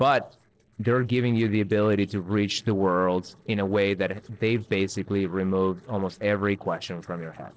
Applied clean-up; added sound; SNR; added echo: neural separator model SepFormer DNS4.